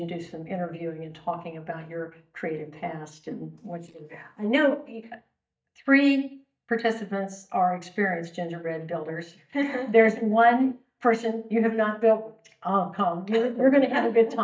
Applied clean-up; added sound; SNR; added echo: neural mask model DeepFilterNet 3.